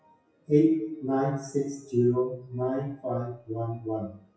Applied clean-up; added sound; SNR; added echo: classical method WPE with log-MMSE.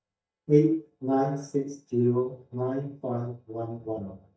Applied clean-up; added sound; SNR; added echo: neural mask model DeepFilterNet 3.